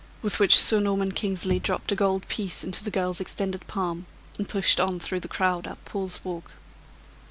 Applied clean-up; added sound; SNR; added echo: none; Bass drum; 12 dB; none.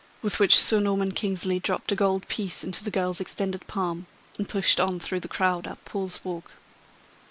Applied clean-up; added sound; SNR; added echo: neural mask model Resemble Enhance denoiser.